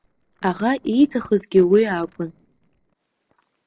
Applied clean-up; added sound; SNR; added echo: neural separator model SepFormer DNS4.